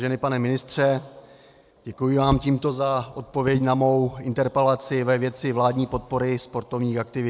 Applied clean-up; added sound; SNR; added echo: none; none; none; none.